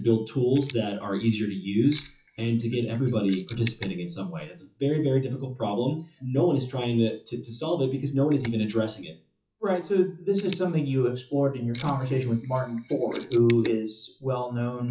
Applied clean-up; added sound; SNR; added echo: classical method WPE with log-MMSE.